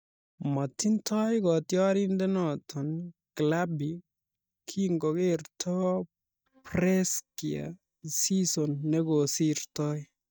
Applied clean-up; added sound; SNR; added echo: neural mask model DeepFilterNet 3.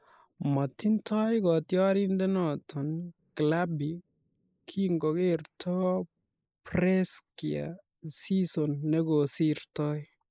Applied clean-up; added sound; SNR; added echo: neural mask model Resemble Enhance denoiser.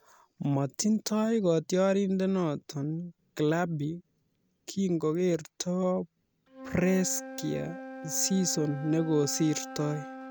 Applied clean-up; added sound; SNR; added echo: none; Wind instrument, woodwind instrument; 16 dB; none.